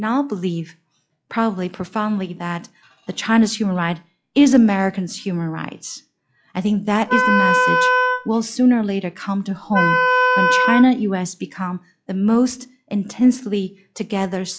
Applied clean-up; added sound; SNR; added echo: classical method log-MMSE.